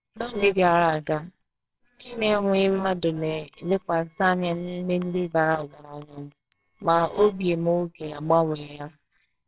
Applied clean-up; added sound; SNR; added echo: neural separator model SepFormer WHAMR!.